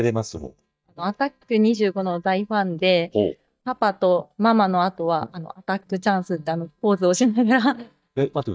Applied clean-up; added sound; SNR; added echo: neural mask model DeepFilterNet 3.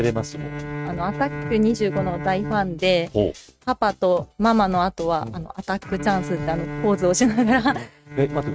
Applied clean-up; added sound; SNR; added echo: neural mask model RNNoise.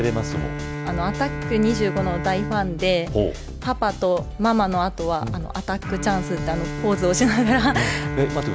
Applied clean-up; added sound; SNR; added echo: none; Bowed string instrument; 8 dB; none.